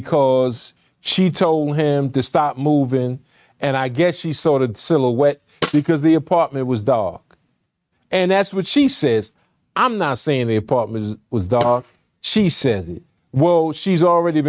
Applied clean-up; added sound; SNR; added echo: neural mask model RNNoise.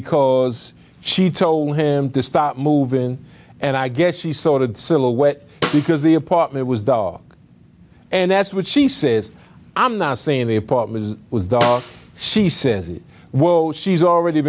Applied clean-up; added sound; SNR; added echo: none; Snare drum; 11 dB; none.